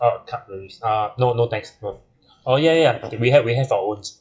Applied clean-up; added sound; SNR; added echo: classical method WPE with log-MMSE.